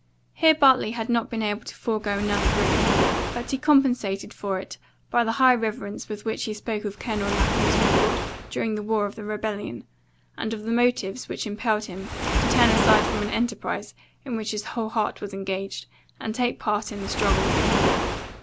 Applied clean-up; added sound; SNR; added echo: none; Waves, surf; 2 dB; none.